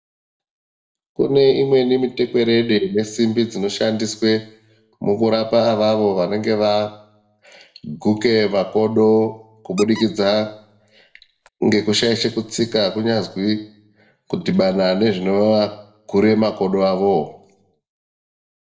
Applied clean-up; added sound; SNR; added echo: none; Squeak; 20 dB; reverberation time 0.5 s.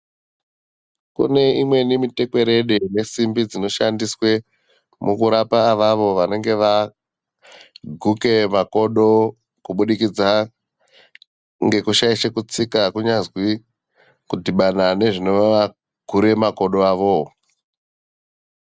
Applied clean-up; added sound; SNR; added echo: none; none; none; none.